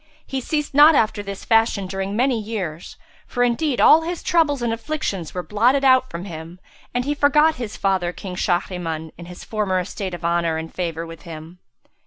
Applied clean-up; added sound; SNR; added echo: none; none; none; none.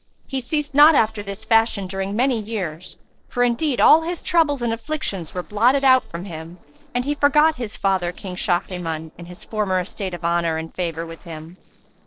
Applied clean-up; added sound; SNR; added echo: neural separator model SepFormer DNS4.